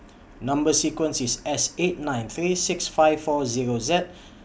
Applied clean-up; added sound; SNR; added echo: none; none; none; none.